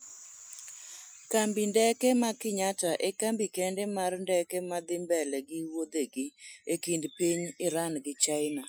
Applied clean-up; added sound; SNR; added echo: classical method Wiener filter.